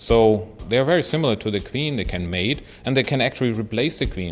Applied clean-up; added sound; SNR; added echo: none; Drum kit; 16 dB; none.